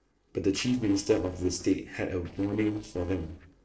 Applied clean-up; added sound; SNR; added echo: neural separator model SepFormer DNS4.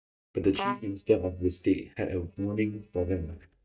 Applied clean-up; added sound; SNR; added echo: neural mask model DeepFilterNet 3.